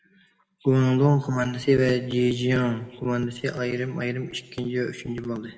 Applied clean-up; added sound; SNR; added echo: none; none; none; reverberation time 1.0 s.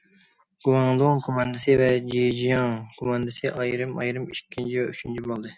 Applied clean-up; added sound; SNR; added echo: none; none; none; none.